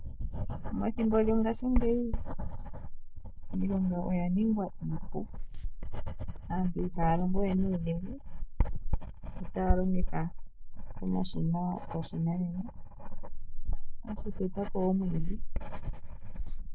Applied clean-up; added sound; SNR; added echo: neural mask model Resemble Enhance denoiser.